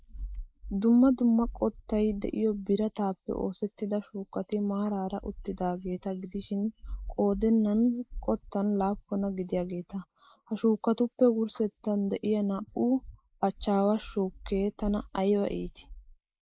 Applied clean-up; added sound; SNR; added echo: neural mask model Resemble Enhance denoiser.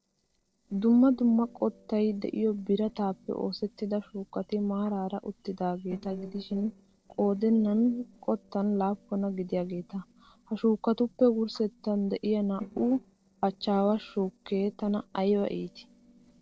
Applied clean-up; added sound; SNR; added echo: neural separator model SepFormer DNS4.